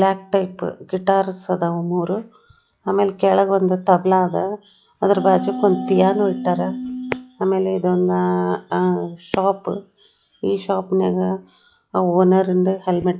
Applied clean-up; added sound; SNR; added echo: classical method log-MMSE.